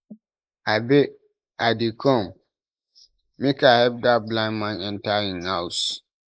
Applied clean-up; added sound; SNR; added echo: neural mask model Resemble Enhance denoiser.